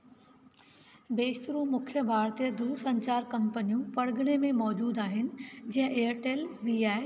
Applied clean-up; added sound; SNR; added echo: none; none; none; none.